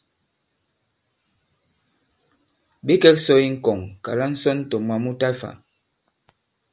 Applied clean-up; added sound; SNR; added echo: none; none; none; none.